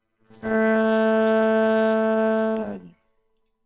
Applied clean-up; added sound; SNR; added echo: neural separator model SepFormer WHAMR!.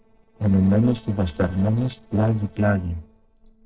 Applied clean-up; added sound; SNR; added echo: neural separator model SepFormer DNS4.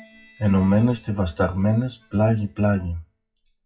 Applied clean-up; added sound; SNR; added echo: classical method WPE with log-MMSE.